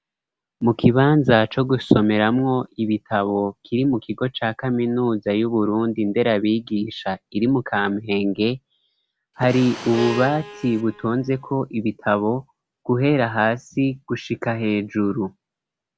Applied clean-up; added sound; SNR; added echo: none; Fire + Bowed string instrument; 13 dB; none.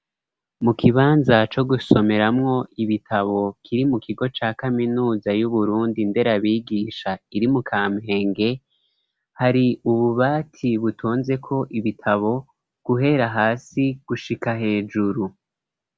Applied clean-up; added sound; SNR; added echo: none; none; none; none.